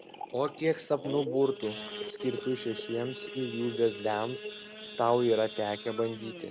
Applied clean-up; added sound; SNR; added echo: none; Idling / Sawing / Accelerating, revving, vroom; 10 dB; none.